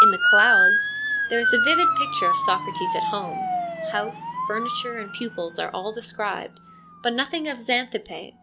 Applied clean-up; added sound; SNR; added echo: none; Motor vehicle (road) / Siren; -5 dB; none.